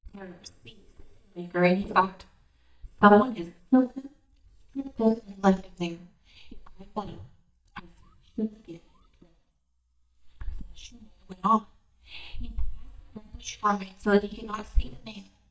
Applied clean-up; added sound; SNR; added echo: neural mask model DeepFilterNet 3.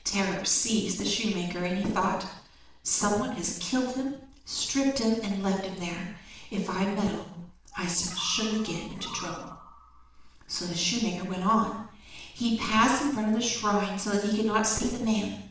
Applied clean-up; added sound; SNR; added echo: neural separator model SepFormer DNS4.